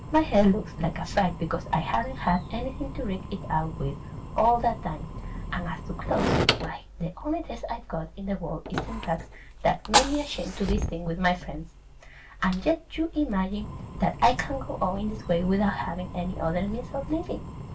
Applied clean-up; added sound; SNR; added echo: none; Fire; 6 dB; reverberation time 0.2 s.